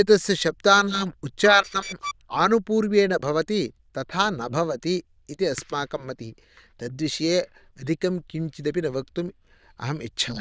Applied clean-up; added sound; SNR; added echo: neural diffusion model UNIVERSE++.